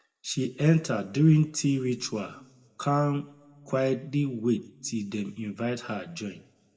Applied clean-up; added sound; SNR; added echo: none; none; none; reverberation time 1.3 s.